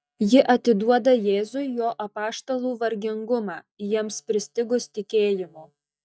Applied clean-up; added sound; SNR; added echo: neural mask model DeepFilterNet 3.